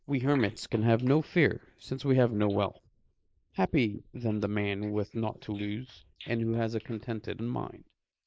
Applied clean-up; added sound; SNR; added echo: neural mask model Resemble Enhance denoiser.